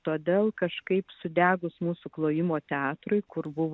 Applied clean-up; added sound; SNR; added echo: none; none; none; none.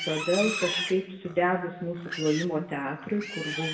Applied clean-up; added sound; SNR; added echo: none; Livestock, farm animals, working animals; 7 dB; reverberation time 0.8 s.